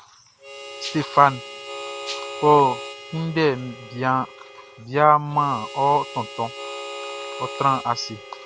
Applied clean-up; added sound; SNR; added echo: none; Rattle (instrument) + Harmonica; 13 dB; none.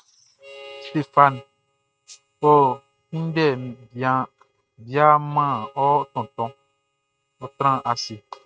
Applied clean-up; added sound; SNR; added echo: neural mask model RNNoise.